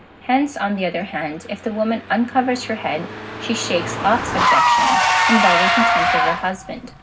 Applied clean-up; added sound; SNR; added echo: none; Engine / Car; -2 dB; reverberation time 0.4 s.